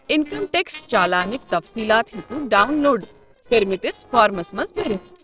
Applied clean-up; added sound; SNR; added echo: neural separator model SepFormer DNS4.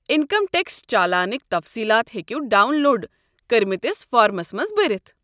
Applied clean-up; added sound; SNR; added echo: none; none; none; none.